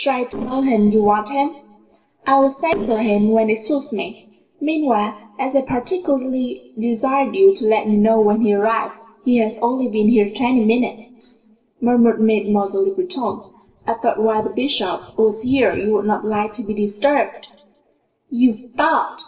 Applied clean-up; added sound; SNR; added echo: neural separator model SepFormer DNS4.